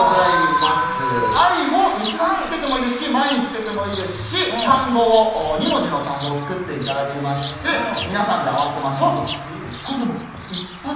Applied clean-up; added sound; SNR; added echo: none; Bird vocalization, bird call, bird song; 12 dB; reverberation time 1.1 s.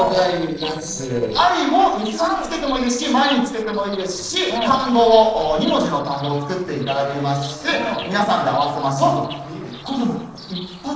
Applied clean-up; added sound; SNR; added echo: neural separator model SepFormer DNS4.